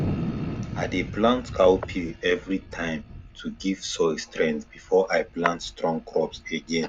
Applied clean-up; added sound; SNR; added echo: none; Thunder; 10 dB; none.